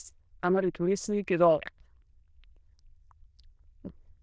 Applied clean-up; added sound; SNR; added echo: neural diffusion model UNIVERSE++.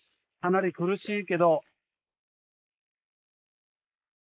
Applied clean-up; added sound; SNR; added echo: neural mask model Resemble Enhance denoiser.